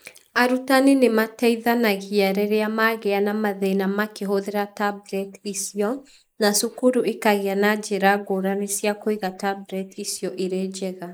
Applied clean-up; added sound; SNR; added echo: neural mask model Resemble Enhance denoiser.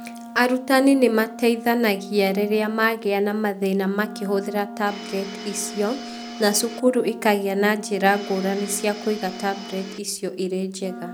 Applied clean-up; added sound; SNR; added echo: none; Wind instrument, woodwind instrument + Domestic sounds, home sounds; 14 dB; none.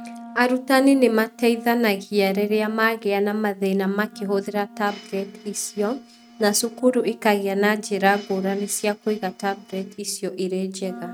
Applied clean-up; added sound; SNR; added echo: neural mask model RNNoise.